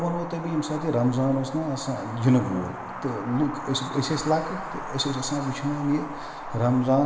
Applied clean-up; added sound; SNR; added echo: none; Wind; 10 dB; reverberation time 2.0 s.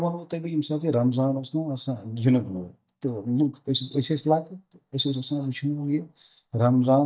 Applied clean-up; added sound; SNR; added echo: neural mask model DeepFilterNet 3.